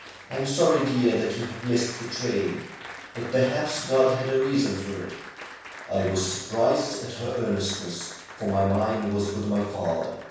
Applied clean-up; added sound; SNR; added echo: none; Applause; 16 dB; reverberation time 0.7 s.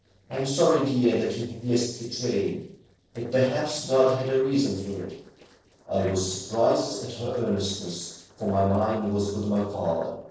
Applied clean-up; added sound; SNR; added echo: neural separator model SepFormer DNS4.